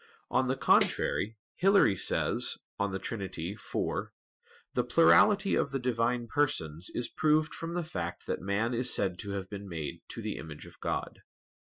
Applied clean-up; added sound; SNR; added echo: classical method Wiener filter.